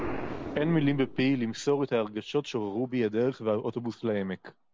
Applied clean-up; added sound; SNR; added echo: none; Explosion; 12 dB; none.